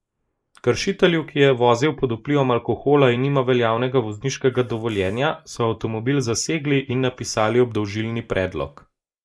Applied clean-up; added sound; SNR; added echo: neural mask model Resemble Enhance denoiser.